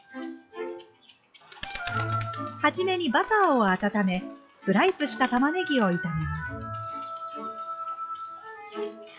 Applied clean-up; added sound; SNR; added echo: classical method log-MMSE.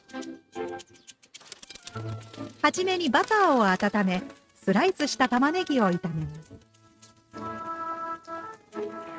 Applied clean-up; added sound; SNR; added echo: neural mask model RNNoise.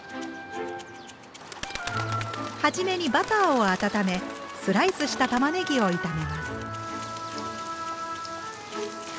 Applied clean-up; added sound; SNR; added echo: none; Bird; 13 dB; none.